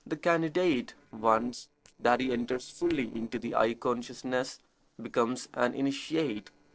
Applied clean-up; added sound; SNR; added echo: neural separator model SepFormer DNS4.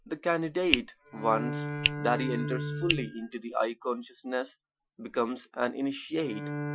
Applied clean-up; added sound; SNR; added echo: classical method Wiener filter.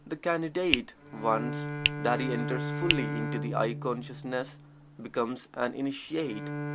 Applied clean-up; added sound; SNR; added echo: none; Finger snapping + Bowed string instrument; 2 dB; none.